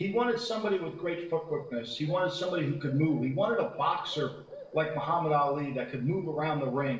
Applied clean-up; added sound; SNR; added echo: neural separator model SepFormer DNS4.